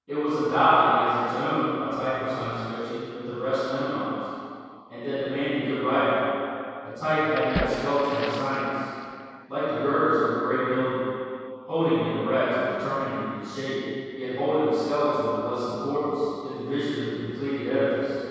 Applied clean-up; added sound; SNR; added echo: none; Splash, splatter; 8 dB; reverberation time 2.2 s.